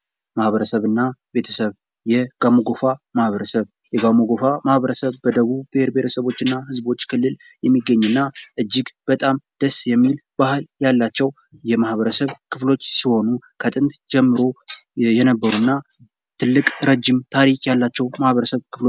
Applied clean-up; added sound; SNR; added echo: none; none; none; none.